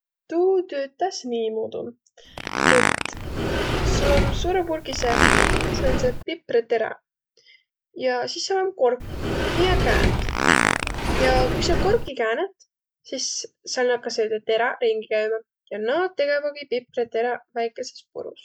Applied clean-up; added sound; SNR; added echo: none; Fart + Sliding door; -4 dB; none.